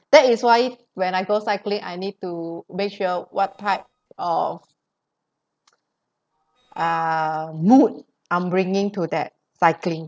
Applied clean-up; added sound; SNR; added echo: neural separator model SepFormer DNS4.